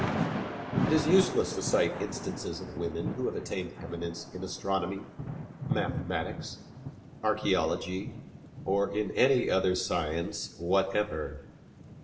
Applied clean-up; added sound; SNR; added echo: none; Thunder / Rain; 6 dB; reverberation time 0.7 s.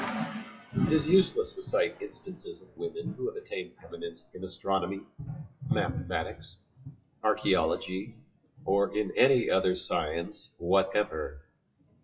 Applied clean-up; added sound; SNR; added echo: classical method WPE with log-MMSE.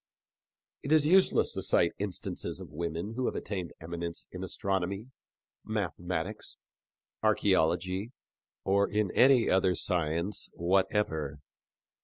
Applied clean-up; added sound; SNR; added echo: none; none; none; none.